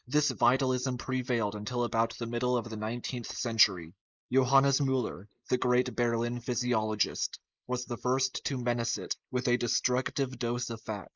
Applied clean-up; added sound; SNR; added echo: neural mask model Resemble Enhance denoiser.